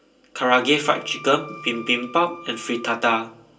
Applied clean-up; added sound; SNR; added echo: none; Wind instrument, woodwind instrument; 19 dB; reverberation time 0.2 s.